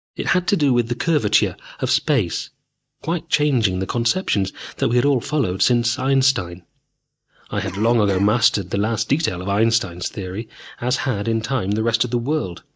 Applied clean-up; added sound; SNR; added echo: neural mask model DeepFilterNet 3.